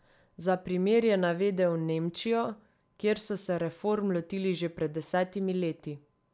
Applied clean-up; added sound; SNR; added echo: none; none; none; none.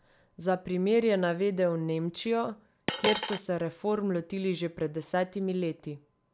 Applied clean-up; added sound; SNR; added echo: none; Coin (dropping); 1 dB; none.